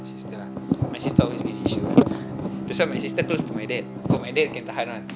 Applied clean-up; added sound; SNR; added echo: none; Bowed string instrument; 9 dB; none.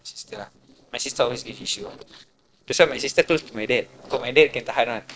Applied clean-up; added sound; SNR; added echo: neural separator model SepFormer DNS4.